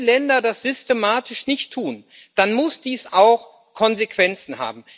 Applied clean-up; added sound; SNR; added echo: none; none; none; none.